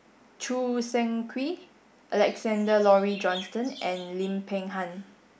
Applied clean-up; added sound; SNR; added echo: neural mask model Resemble Enhance denoiser.